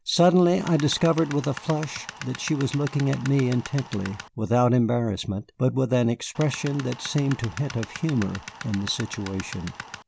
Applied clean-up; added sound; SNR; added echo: none; Tools; 15 dB; none.